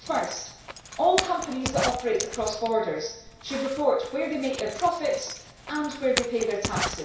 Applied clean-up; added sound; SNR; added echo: none; Zipper (clothing); 8 dB; reverberation time 0.6 s.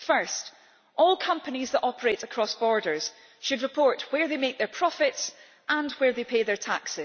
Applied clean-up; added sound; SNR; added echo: none; none; none; none.